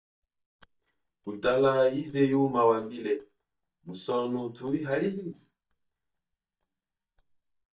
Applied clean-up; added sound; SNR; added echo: neural mask model DeepFilterNet 3.